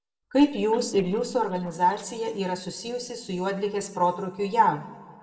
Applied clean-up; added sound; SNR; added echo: neural separator model SepFormer DNS4.